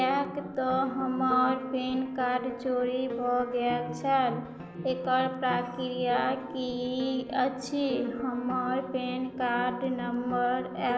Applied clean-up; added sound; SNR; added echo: none; Piano; 11 dB; none.